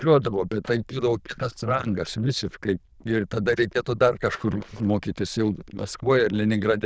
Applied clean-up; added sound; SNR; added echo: neural diffusion model UNIVERSE++.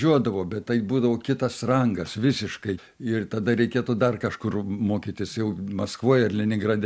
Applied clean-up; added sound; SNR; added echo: none; none; none; none.